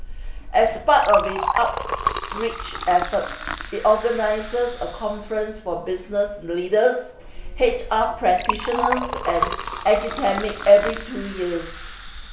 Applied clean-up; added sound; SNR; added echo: none; Liquid; 8 dB; none.